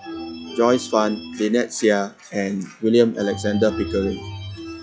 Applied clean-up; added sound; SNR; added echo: classical method log-MMSE.